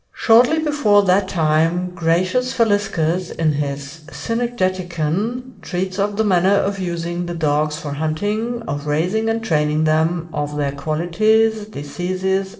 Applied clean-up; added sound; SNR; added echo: neural separator model SepFormer DNS4.